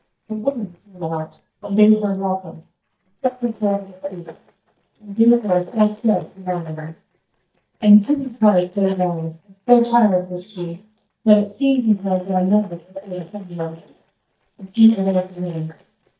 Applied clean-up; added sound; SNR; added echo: neural mask model DeepFilterNet 3.